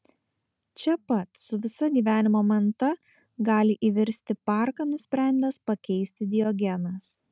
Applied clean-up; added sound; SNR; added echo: none; none; none; none.